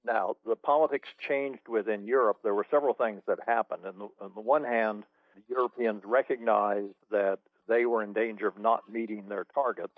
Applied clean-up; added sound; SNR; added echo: neural mask model DeepFilterNet 3.